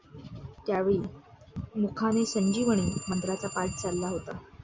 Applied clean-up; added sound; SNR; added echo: none; Telephone; 15 dB; none.